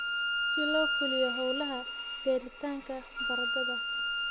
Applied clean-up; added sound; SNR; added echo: none; Bowed string instrument; -3 dB; none.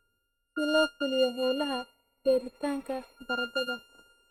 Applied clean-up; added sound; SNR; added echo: neural mask model RNNoise.